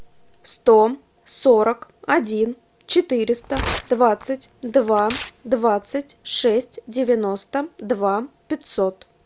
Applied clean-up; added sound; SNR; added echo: none; Tearing; 12 dB; none.